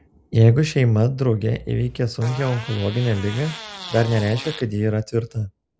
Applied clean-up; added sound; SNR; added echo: none; Fart; 15 dB; none.